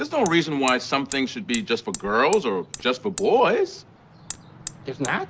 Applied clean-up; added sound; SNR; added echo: none; Hammer; 16 dB; none.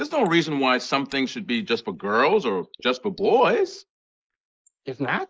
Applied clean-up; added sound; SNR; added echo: neural mask model Resemble Enhance denoiser.